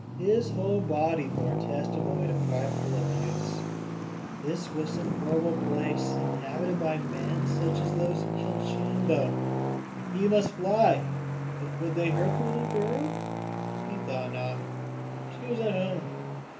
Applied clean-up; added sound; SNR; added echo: none; Traffic noise, roadway noise; -1 dB; reverberation time 0.3 s.